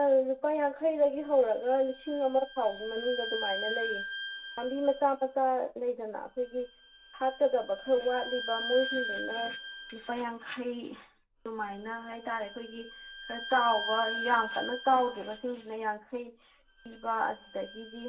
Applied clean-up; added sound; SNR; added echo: none; Bowed string instrument; 10 dB; reverberation time 0.2 s.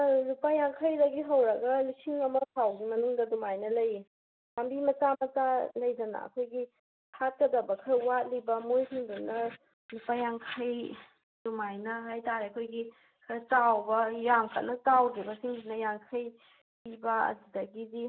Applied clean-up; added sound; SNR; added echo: none; none; none; none.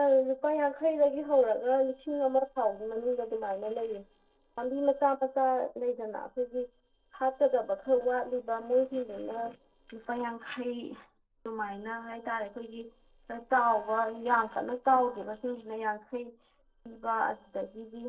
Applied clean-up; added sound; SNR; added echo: neural separator model SepFormer DNS4.